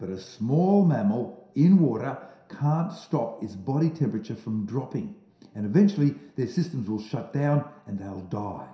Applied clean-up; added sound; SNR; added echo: none; none; none; reverberation time 0.7 s.